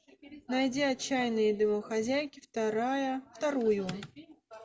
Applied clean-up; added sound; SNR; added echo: none; none; none; none.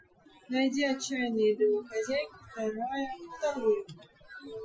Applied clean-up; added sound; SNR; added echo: classical method Wiener filter.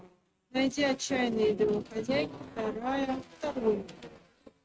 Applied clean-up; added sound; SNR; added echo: neural mask model RNNoise.